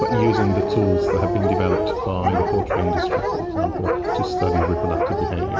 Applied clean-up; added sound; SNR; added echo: none; Dog; -1 dB; reverberation time 3.0 s.